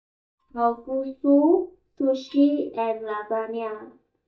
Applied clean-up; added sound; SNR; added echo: neural mask model DeepFilterNet 3.